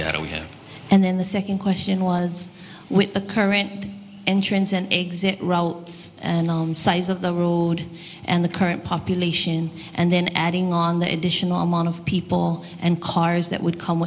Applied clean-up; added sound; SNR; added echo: none; none; none; none.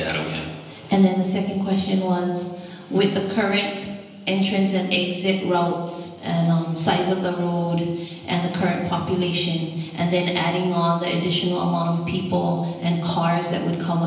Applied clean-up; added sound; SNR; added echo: none; none; none; reverberation time 1.0 s.